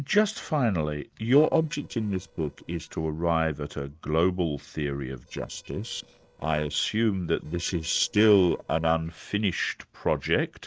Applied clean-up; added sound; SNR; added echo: neural separator model SepFormer DNS4.